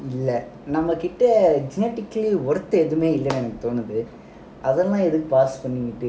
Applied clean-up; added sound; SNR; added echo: none; none; none; none.